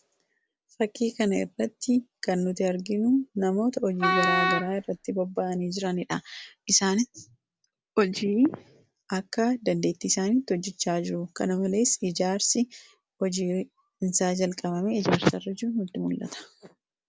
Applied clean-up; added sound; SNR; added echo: none; Wind instrument, woodwind instrument; -1 dB; none.